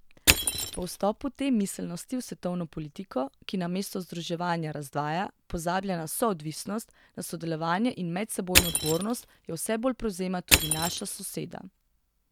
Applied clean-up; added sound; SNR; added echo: none; Crushing; -3 dB; none.